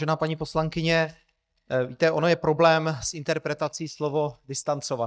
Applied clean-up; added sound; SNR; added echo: neural mask model DeepFilterNet 3.